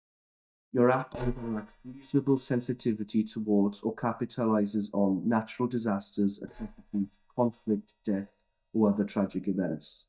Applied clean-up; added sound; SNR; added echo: neural mask model DeepFilterNet 3.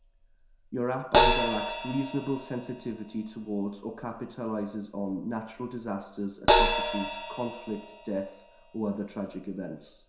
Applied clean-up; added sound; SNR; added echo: none; Crash cymbal; -3 dB; reverberation time 0.5 s.